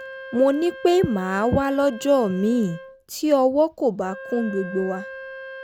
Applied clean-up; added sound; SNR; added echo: none; Wind instrument, woodwind instrument; 16 dB; none.